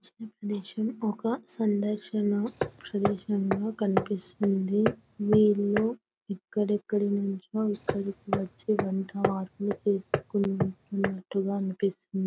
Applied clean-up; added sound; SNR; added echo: none; Hammer; 5 dB; none.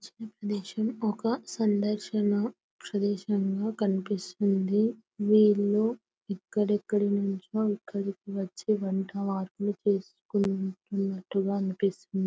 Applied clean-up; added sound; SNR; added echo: none; none; none; none.